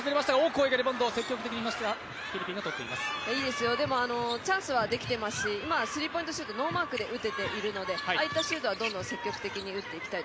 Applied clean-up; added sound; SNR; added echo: none; none; none; none.